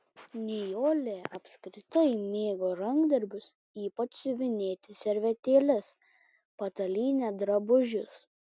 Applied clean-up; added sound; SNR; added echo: none; none; none; none.